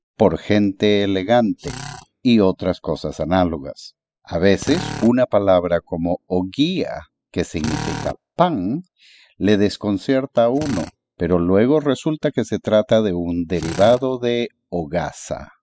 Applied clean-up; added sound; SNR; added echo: classical method spectral subtraction.